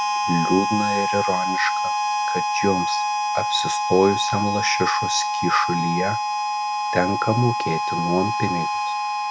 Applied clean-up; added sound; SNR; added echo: none; Harmonica; -1 dB; none.